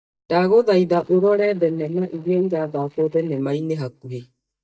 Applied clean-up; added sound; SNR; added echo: neural mask model DeepFilterNet 3.